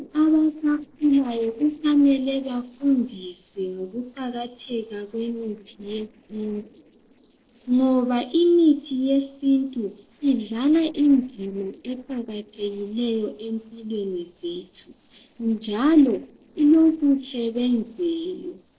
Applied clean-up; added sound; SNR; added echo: neural separator model SepFormer DNS4.